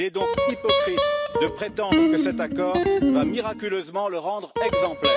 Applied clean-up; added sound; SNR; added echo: none; Guitar; -5 dB; none.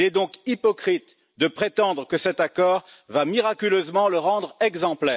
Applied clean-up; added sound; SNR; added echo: none; none; none; none.